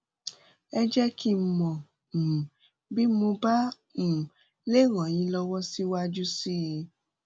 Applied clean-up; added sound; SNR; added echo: none; none; none; none.